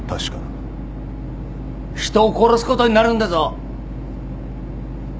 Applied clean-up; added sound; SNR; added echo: none; none; none; none.